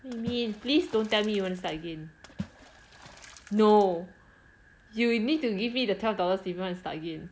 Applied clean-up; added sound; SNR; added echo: none; Water / Splash, splatter; 17 dB; none.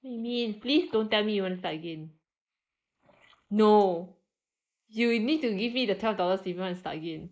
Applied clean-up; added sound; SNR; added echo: neural mask model Resemble Enhance denoiser.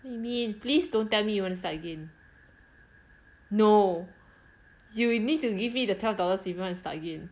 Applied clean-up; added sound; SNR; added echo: none; none; none; none.